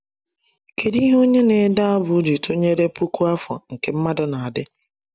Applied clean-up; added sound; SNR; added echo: none; none; none; none.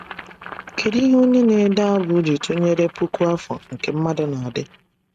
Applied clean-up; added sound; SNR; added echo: neural mask model RNNoise.